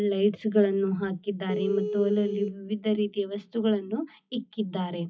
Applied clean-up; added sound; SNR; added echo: classical method WPE with log-MMSE.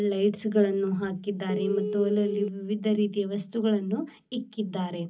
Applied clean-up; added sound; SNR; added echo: none; Telephone; 4 dB; reverberation time 0.4 s.